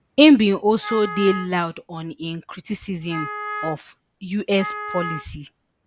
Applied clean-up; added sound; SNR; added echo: none; Wind instrument, woodwind instrument; 11 dB; none.